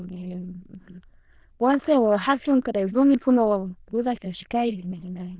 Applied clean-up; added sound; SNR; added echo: neural diffusion model UNIVERSE++.